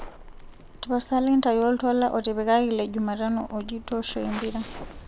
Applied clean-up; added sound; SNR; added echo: none; Zipper (clothing); 17 dB; none.